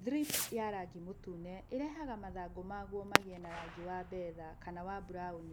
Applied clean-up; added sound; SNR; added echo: none; Fireworks; 0 dB; none.